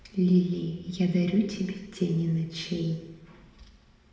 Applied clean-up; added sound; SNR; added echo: none; none; none; reverberation time 1.1 s.